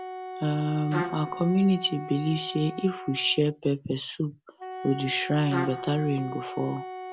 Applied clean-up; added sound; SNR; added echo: none; Trumpet + Wind instrument, woodwind instrument; 9 dB; none.